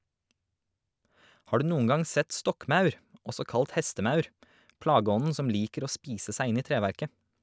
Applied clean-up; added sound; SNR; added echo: none; none; none; none.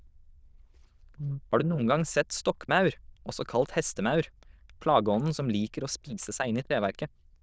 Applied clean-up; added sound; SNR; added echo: neural diffusion model UNIVERSE++.